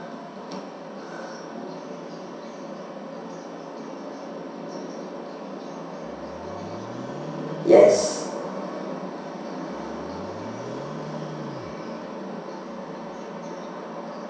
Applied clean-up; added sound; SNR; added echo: none; Livestock, farm animals, working animals; 16 dB; reverberation time 0.7 s.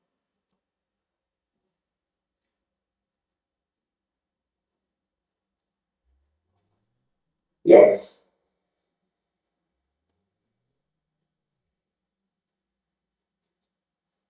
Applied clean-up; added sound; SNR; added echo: neural mask model DeepFilterNet 3.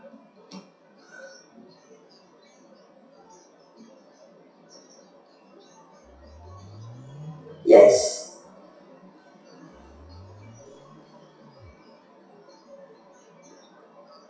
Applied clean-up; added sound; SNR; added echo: classical method WPE with log-MMSE.